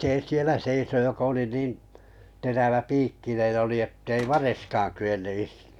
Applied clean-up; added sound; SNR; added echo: none; Cupboard open or close / Door; 18 dB; none.